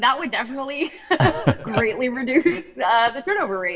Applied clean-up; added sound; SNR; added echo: none; Bowed string instrument; 18 dB; reverberation time 0.8 s.